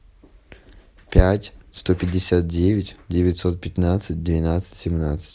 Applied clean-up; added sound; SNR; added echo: none; none; none; none.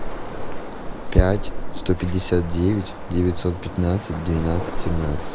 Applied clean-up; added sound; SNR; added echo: none; Waves, surf; 3 dB; none.